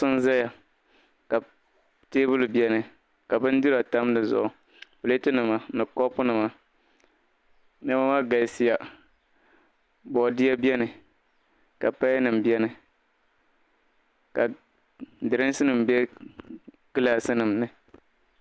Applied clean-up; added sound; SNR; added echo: none; none; none; none.